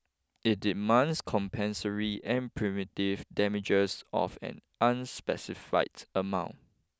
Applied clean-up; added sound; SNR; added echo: none; none; none; none.